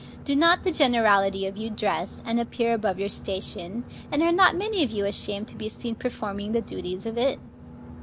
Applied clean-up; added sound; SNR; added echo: none; Boat, Water vehicle; 16 dB; none.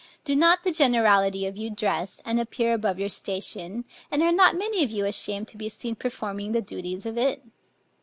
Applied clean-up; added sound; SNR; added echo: none; none; none; none.